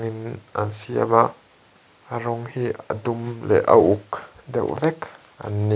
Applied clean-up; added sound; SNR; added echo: none; none; none; none.